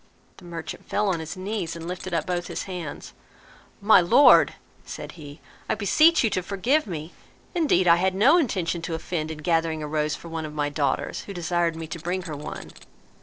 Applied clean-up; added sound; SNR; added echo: neural separator model SepFormer DNS4.